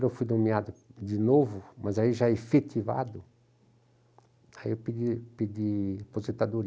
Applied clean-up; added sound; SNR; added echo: none; none; none; none.